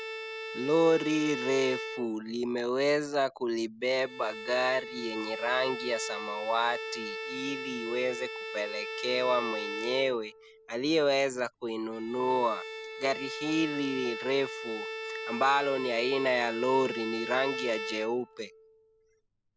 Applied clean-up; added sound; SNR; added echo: none; Bowed string instrument; 8 dB; none.